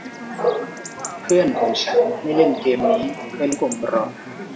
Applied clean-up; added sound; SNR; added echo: none; Bark / Chatter / Chirp, tweet / Livestock, farm animals, working animals; 1 dB; none.